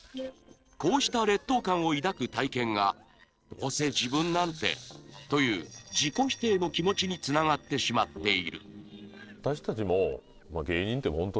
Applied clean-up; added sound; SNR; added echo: neural separator model SepFormer DNS4.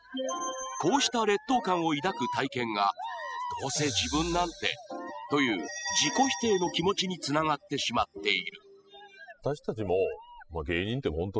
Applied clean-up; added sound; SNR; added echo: classical method spectral subtraction.